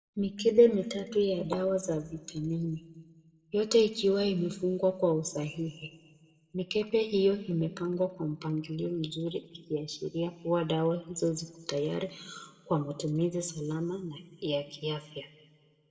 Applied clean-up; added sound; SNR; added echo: none; none; none; reverberation time 1.2 s.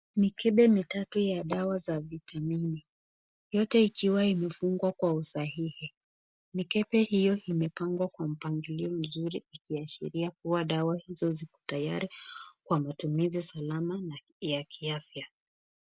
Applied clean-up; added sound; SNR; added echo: none; none; none; none.